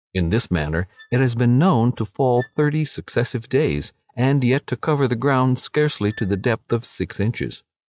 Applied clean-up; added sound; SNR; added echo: neural mask model RNNoise.